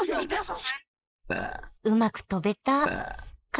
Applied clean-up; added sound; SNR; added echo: neural mask model Resemble Enhance denoiser.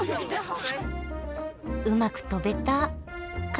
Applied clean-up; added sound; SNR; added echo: none; none; none; none.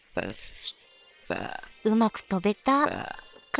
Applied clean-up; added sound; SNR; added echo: neural separator model SepFormer WHAM!.